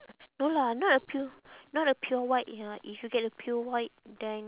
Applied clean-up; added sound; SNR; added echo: none; none; none; none.